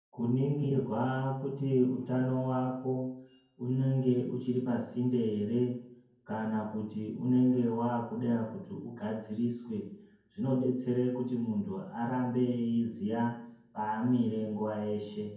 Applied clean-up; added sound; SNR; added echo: none; none; none; reverberation time 0.9 s.